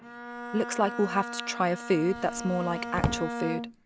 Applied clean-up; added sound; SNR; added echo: none; Drawer open or close + Bowed string instrument; 6 dB; none.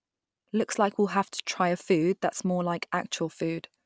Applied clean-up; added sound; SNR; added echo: none; none; none; none.